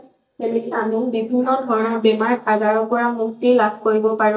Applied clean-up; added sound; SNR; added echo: neural mask model DeepFilterNet 3.